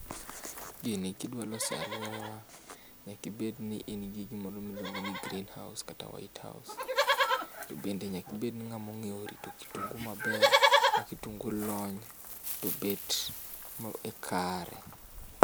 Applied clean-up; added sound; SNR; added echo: none; Livestock, farm animals, working animals; -3 dB; none.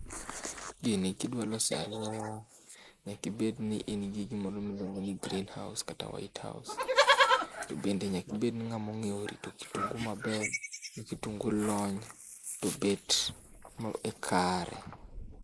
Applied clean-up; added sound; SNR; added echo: neural mask model Resemble Enhance denoiser.